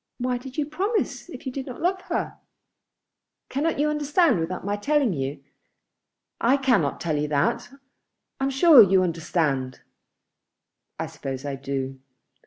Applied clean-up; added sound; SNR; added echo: none; none; none; none.